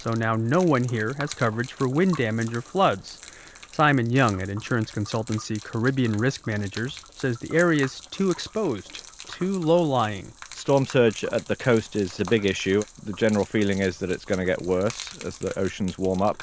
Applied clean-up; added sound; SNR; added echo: none; Gurgling / Liquid; 19 dB; none.